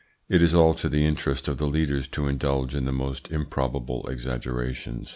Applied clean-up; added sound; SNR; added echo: none; none; none; none.